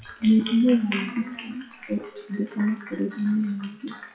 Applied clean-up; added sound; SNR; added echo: classical method WPE with log-MMSE.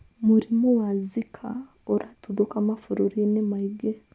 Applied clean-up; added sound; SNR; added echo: none; none; none; none.